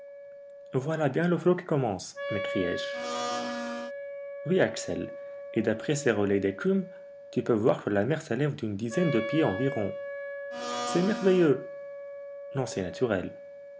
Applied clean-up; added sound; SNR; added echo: none; Domestic sounds, home sounds + Wind instrument, woodwind instrument; 9 dB; none.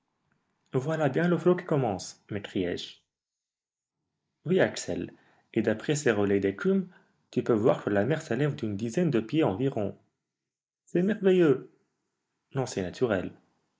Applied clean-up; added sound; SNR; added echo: neural mask model Resemble Enhance denoiser.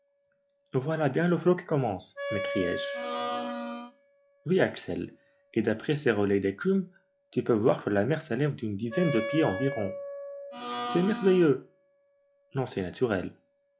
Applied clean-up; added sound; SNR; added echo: classical method log-MMSE.